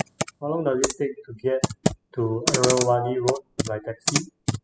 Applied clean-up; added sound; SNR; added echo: classical method spectral subtraction.